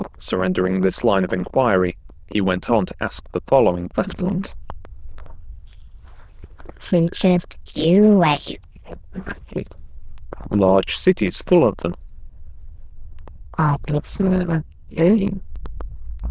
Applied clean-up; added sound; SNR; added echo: neural diffusion model UNIVERSE++.